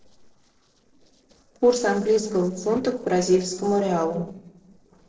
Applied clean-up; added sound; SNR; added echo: neural separator model SepFormer DNS4.